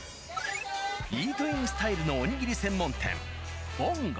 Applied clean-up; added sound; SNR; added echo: none; none; none; none.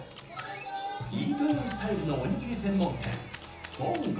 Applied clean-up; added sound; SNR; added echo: none; Camera; 17 dB; reverberation time 1.2 s.